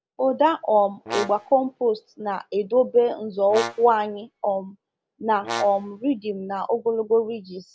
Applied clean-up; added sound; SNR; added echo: none; Brass instrument; 12 dB; none.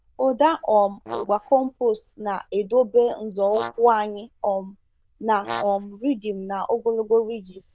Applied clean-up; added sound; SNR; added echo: neural diffusion model UNIVERSE++.